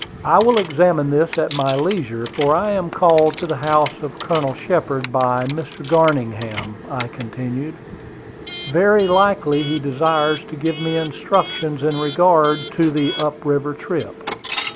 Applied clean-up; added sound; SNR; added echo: none; Coin (dropping) / Alarm; 14 dB; none.